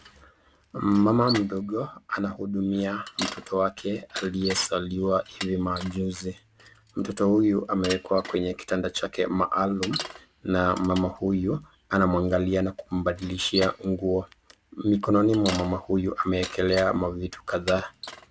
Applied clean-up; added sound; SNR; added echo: none; Bicycle; 15 dB; none.